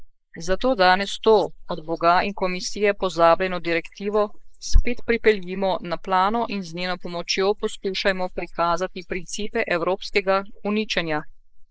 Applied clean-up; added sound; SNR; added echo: neural mask model Resemble Enhance denoiser.